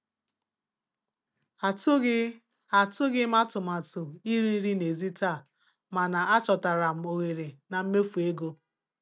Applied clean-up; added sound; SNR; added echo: none; none; none; none.